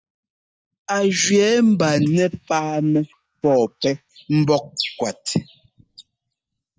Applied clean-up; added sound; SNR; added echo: neural mask model DeepFilterNet 3.